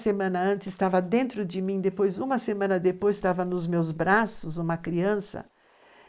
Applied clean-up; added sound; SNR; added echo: neural mask model Resemble Enhance denoiser.